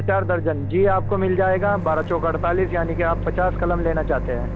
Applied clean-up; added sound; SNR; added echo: none; Microwave oven; 4 dB; none.